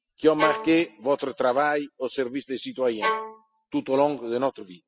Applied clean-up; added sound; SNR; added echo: classical method spectral subtraction.